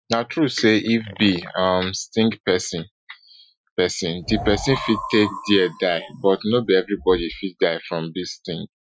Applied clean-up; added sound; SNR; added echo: classical method Wiener filter.